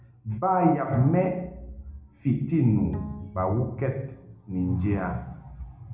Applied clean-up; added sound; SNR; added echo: none; Bowed string instrument; 17 dB; reverberation time 0.4 s.